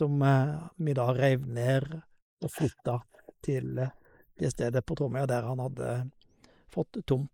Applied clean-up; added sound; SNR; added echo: neural mask model Resemble Enhance denoiser.